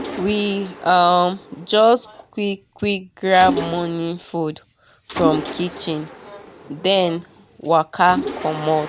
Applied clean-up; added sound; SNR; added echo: none; Mechanisms; 11 dB; none.